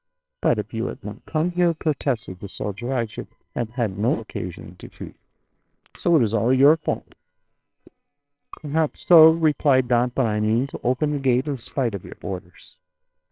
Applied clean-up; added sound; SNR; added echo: neural separator model SepFormer WHAMR!.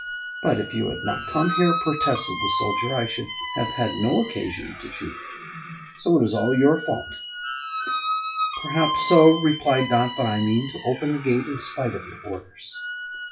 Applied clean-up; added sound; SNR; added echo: classical method WPE with log-MMSE.